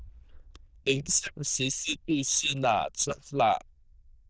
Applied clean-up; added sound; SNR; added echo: neural diffusion model UNIVERSE++.